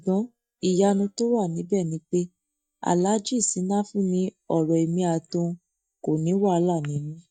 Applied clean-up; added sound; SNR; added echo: neural mask model DeepFilterNet 3.